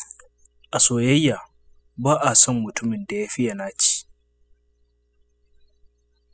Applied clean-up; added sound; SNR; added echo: classical method spectral subtraction.